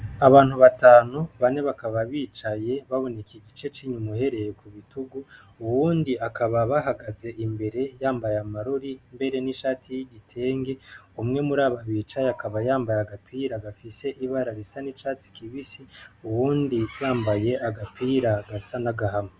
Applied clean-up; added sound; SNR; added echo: none; none; none; none.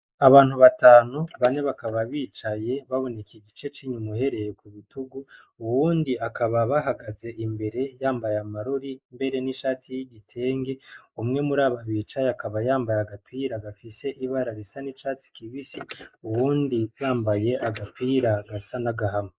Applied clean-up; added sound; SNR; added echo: neural mask model Resemble Enhance denoiser.